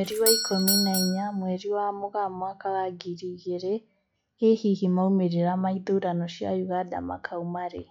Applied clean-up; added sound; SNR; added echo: classical method log-MMSE.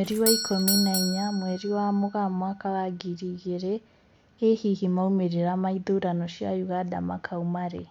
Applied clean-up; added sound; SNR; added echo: none; Doorbell; 9 dB; none.